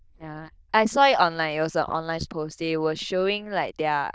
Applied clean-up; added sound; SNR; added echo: neural diffusion model UNIVERSE++.